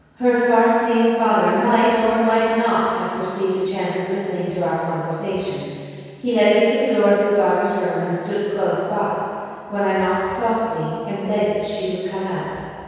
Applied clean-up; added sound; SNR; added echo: none; none; none; reverberation time 2.2 s.